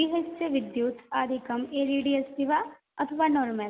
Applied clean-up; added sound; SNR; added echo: none; none; none; none.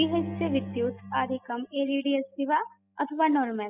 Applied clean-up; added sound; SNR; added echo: classical method spectral subtraction.